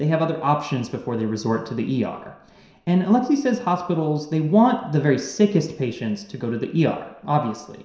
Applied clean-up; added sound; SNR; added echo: none; none; none; reverberation time 0.7 s.